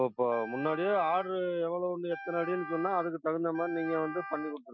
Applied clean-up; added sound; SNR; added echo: classical method Wiener filter.